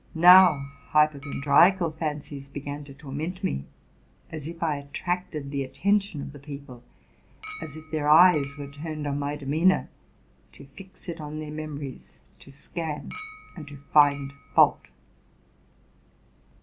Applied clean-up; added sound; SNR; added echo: none; Chink, clink; 18 dB; none.